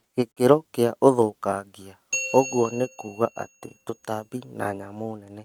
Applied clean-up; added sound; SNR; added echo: neural mask model RNNoise.